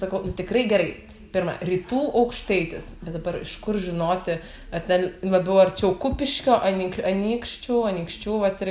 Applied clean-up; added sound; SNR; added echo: none; none; none; none.